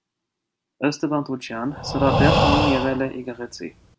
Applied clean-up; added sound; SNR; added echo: none; Breathing; -2 dB; none.